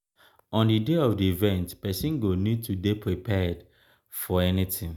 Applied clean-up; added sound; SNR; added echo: none; none; none; none.